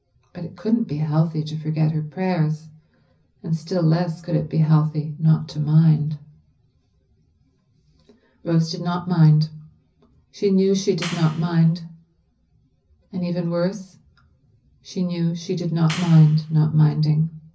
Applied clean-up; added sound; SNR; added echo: none; Clapping; 14 dB; reverberation time 0.4 s.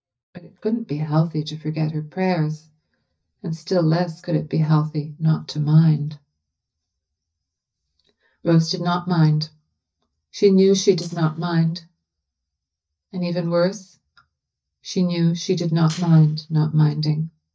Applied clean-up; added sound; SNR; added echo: neural mask model DeepFilterNet 3.